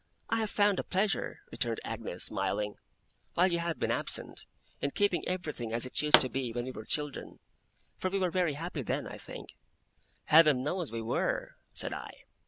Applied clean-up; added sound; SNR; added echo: none; Explosion; -2 dB; none.